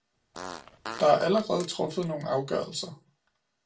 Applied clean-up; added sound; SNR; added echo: none; Fart; 14 dB; reverberation time 0.2 s.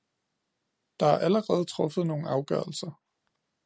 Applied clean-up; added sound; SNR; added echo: none; none; none; none.